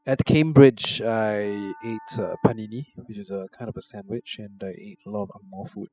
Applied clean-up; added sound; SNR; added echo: classical method spectral subtraction.